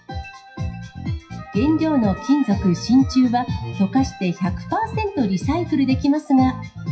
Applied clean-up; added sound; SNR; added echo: classical method WPE with log-MMSE.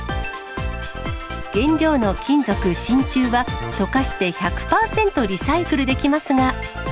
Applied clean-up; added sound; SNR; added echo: none; none; none; none.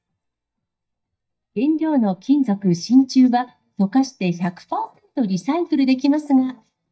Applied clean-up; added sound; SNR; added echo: neural mask model DeepFilterNet 3.